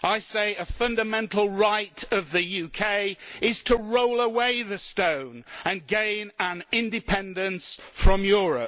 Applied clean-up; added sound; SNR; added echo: none; none; none; none.